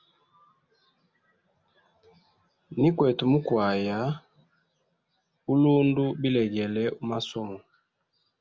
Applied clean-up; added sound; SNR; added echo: none; none; none; none.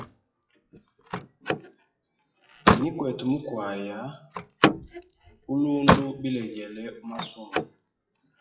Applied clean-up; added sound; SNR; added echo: classical method WPE with log-MMSE.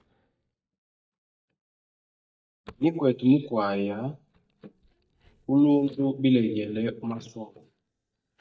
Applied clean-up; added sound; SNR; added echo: neural mask model DeepFilterNet 3.